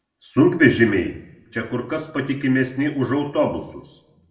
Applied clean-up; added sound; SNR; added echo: none; none; none; reverberation time 0.6 s.